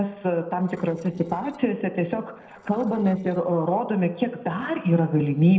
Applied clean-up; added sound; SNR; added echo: neural separator model SepFormer DNS4.